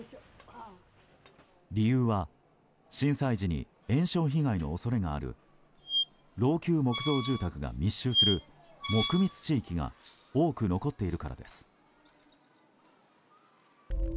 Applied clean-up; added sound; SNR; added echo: none; Squeak; 3 dB; none.